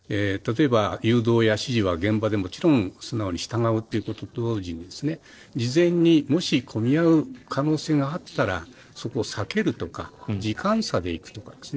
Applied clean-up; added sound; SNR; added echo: neural separator model SepFormer DNS4.